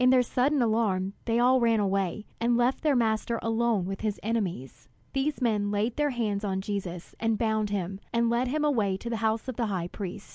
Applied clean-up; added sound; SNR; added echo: none; none; none; none.